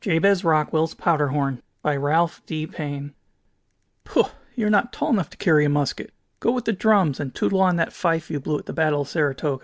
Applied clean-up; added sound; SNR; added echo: none; none; none; none.